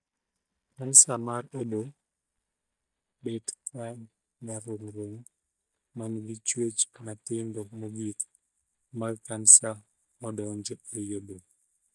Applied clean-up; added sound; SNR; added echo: neural mask model DeepFilterNet 3.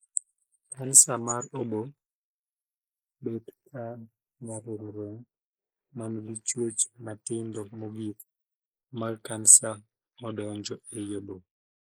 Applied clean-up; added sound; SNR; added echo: neural mask model Resemble Enhance denoiser.